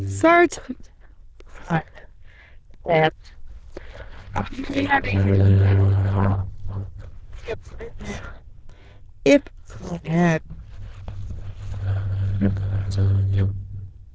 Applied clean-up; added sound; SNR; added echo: neural diffusion model UNIVERSE++.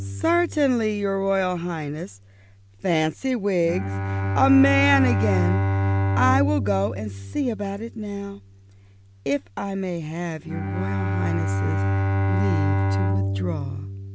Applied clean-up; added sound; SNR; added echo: none; Bowed string instrument; 1 dB; none.